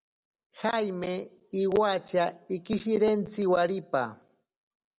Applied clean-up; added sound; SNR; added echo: none; none; none; none.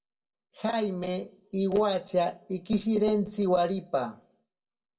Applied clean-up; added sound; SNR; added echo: none; none; none; reverberation time 0.2 s.